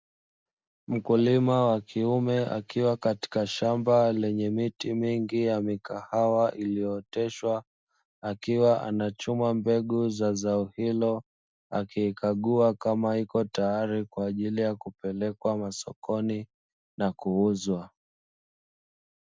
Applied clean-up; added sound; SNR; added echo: none; none; none; none.